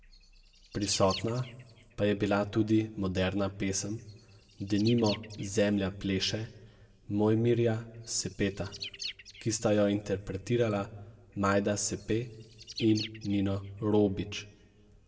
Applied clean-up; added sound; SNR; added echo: none; Bird; 18 dB; reverberation time 0.6 s.